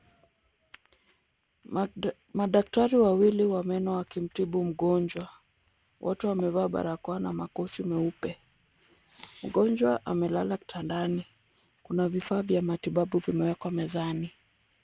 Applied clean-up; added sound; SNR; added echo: none; none; none; none.